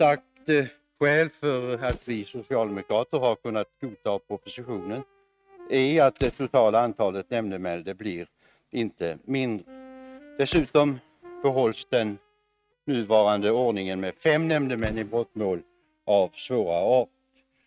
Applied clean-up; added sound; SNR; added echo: neural mask model RNNoise.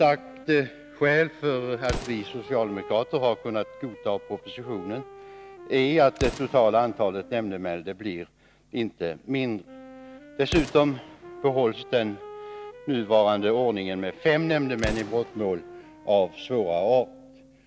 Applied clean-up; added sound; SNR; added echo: none; Explosion + Wind instrument, woodwind instrument; 14 dB; none.